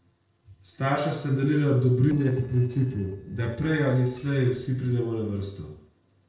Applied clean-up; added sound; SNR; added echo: neural separator model SepFormer DNS4.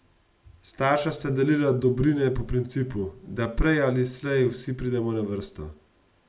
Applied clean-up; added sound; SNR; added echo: none; none; none; none.